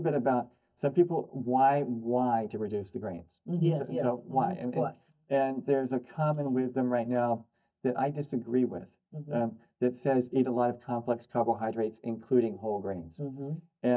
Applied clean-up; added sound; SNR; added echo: neural mask model DeepFilterNet 3.